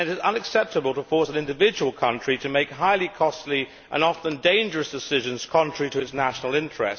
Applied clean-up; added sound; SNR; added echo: none; none; none; none.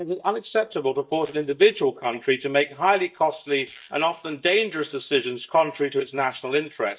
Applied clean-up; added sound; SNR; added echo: neural mask model DeepFilterNet 3.